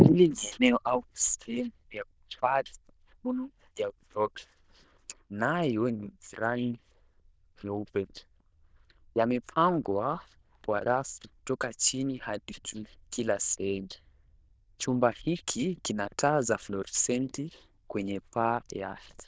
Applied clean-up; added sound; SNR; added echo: neural diffusion model UNIVERSE++.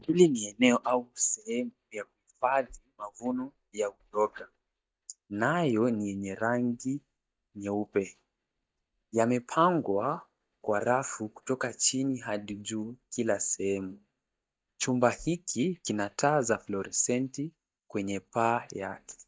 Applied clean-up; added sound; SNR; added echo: neural mask model DeepFilterNet 3.